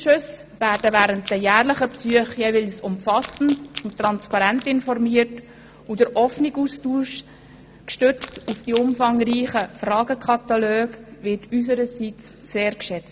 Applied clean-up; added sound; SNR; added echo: none; Run; 18 dB; none.